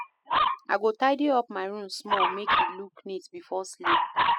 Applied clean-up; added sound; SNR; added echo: classical method spectral subtraction.